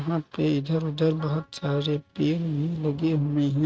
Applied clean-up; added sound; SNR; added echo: neural mask model RNNoise.